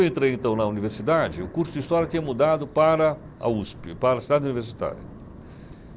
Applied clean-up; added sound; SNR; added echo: none; Thunder; 17 dB; none.